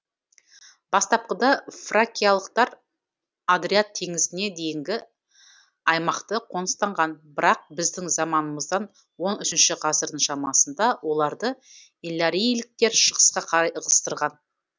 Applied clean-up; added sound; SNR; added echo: none; none; none; none.